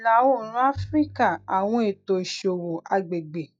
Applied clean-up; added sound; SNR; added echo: classical method log-MMSE.